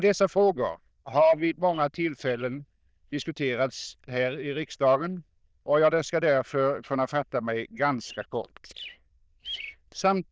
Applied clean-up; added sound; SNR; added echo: neural diffusion model UNIVERSE++.